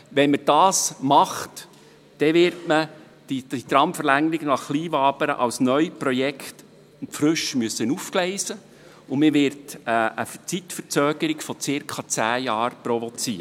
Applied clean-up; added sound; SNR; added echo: none; none; none; none.